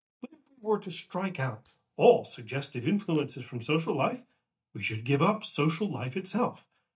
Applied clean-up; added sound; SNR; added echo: neural mask model DeepFilterNet 3.